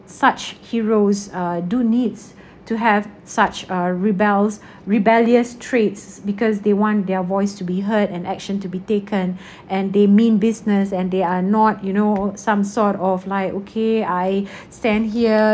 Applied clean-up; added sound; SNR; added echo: none; none; none; none.